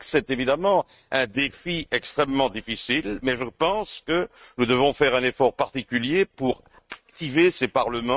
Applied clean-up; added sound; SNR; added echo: neural mask model RNNoise.